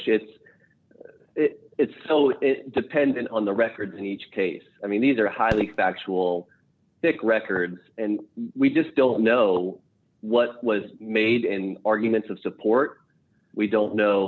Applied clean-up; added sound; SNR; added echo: none; Fireworks; 17 dB; none.